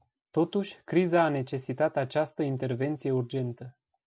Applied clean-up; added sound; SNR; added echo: none; none; none; none.